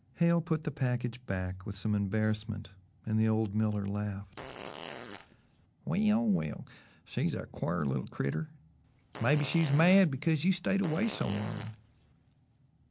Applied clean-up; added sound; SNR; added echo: none; Fart; 15 dB; none.